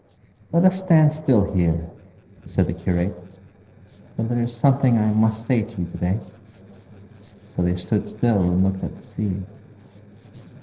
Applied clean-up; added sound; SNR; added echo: neural separator model SepFormer DNS4.